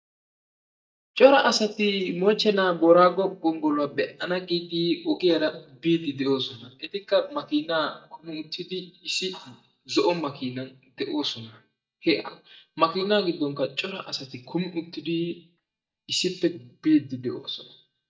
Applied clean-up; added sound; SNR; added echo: neural mask model DeepFilterNet 3.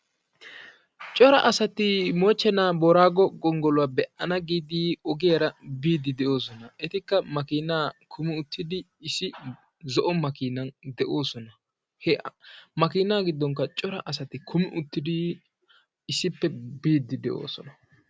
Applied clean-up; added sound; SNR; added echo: none; none; none; none.